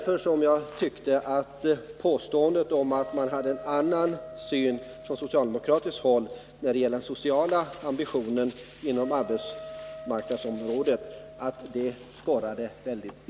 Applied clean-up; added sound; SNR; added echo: none; Wind instrument, woodwind instrument; 15 dB; none.